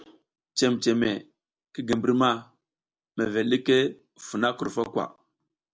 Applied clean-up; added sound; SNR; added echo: none; none; none; none.